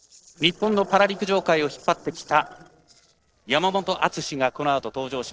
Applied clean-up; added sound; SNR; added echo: neural separator model SepFormer DNS4.